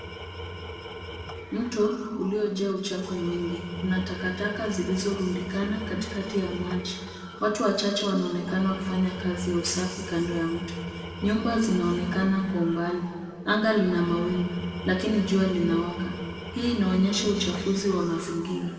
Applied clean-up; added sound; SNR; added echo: none; Tools; 12 dB; reverberation time 1.9 s.